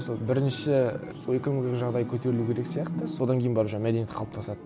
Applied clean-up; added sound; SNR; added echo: none; none; none; none.